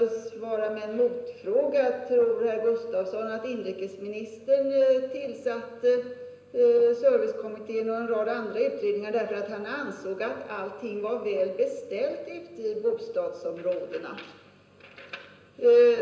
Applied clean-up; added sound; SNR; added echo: none; none; none; reverberation time 0.9 s.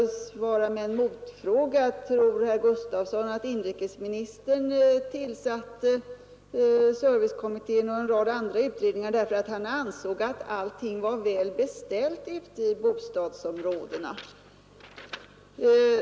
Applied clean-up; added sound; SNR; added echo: none; none; none; none.